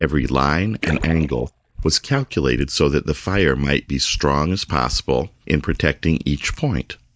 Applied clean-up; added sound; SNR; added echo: neural mask model DeepFilterNet 3.